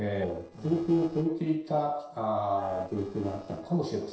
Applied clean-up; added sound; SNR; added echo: neural separator model SepFormer DNS4.